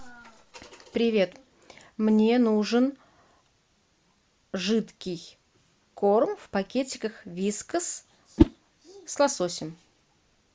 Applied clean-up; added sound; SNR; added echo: none; Whoosh, swoosh, swish; 1 dB; none.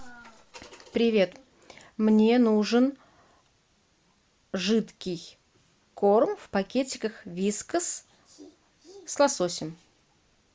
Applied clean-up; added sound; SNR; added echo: none; none; none; none.